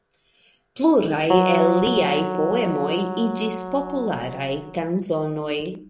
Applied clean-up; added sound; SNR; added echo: none; Keyboard (musical); 3 dB; none.